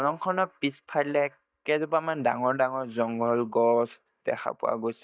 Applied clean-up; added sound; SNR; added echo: neural mask model DeepFilterNet 3.